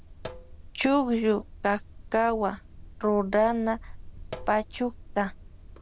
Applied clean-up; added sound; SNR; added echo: none; Sink (filling or washing); 15 dB; none.